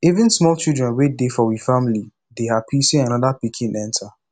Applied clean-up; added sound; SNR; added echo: none; none; none; none.